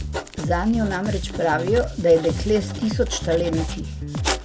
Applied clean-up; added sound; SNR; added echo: none; Bass guitar + Writing; 5 dB; none.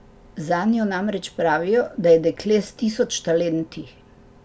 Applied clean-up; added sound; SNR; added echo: none; none; none; none.